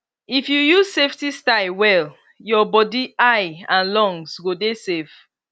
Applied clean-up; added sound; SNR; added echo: none; none; none; none.